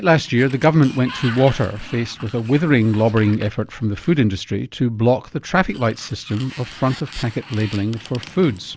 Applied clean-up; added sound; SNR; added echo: none; Sliding door; 19 dB; none.